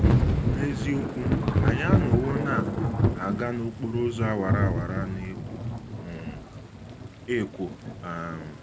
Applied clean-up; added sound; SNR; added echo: none; Thunder / Rain; -5 dB; none.